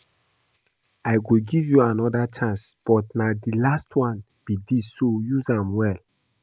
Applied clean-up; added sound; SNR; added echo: none; none; none; none.